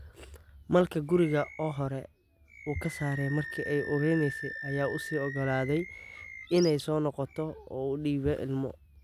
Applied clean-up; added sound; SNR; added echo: none; Animal; 13 dB; none.